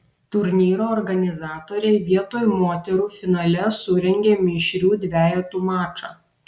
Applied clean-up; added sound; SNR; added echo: none; none; none; none.